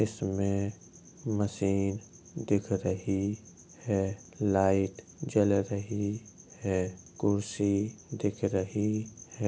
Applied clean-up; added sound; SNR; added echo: none; none; none; none.